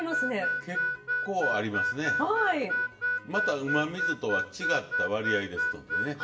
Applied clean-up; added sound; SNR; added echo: none; Harmonica; -1 dB; reverberation time 0.7 s.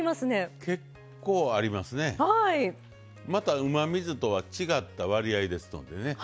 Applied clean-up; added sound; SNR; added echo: none; none; none; none.